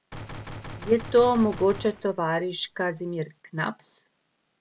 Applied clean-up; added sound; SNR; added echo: none; Gunshot, gunfire; 13 dB; none.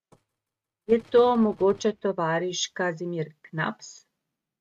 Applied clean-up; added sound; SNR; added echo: neural mask model RNNoise.